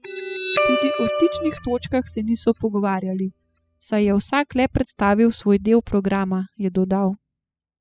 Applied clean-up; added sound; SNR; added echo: classical method spectral subtraction.